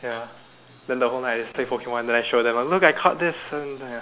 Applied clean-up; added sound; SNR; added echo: none; none; none; none.